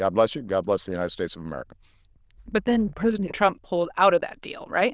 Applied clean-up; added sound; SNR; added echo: neural diffusion model UNIVERSE++.